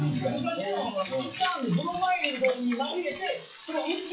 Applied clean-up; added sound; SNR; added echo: classical method WPE with log-MMSE.